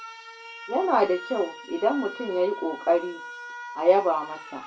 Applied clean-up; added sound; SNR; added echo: none; Alarm; 14 dB; reverberation time 0.2 s.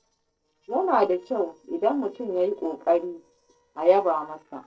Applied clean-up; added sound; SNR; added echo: neural separator model SepFormer DNS4.